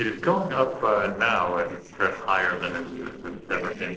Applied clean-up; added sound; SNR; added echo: neural separator model SepFormer DNS4.